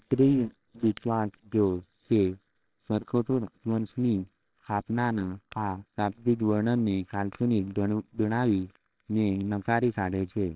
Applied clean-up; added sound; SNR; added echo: neural separator model SepFormer WHAMR!.